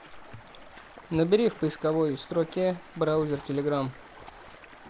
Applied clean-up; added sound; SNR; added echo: none; Stream; 20 dB; none.